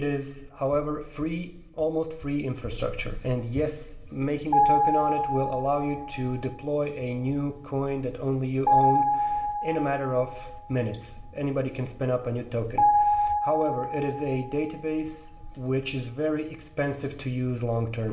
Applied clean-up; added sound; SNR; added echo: none; Piano; -1 dB; reverberation time 0.8 s.